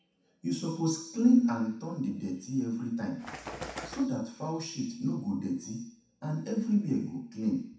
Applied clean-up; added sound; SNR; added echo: none; Bird; 10 dB; reverberation time 0.7 s.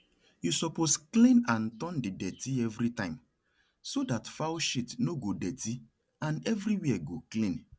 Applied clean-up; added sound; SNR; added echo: none; none; none; none.